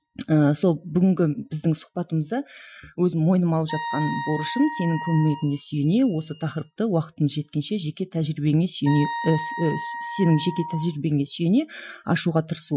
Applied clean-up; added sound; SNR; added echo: classical method Wiener filter.